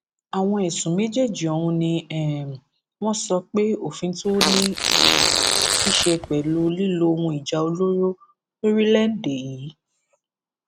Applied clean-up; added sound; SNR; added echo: none; Fart; -2 dB; none.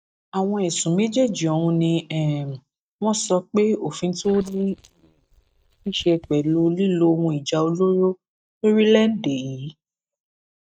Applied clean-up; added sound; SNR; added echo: neural mask model DeepFilterNet 3.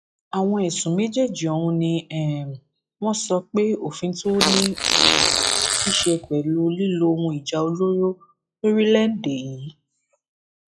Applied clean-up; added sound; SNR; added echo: classical method log-MMSE.